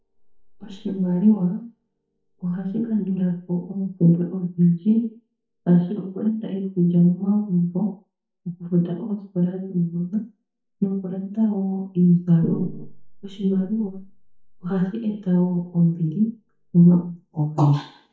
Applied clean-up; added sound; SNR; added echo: neural mask model DeepFilterNet 3.